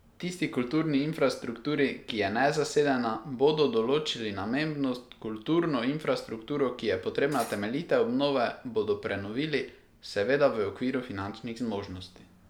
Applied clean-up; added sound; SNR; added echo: none; Cutlery, silverware; 14 dB; none.